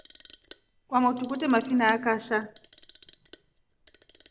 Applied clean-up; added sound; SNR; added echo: none; Clock; 15 dB; none.